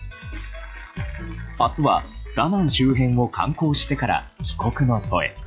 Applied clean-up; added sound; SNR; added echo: classical method log-MMSE.